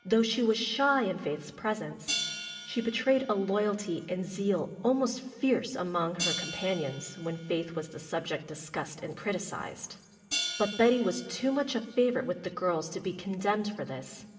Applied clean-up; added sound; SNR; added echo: none; Hi-hat; 12 dB; reverberation time 2.9 s.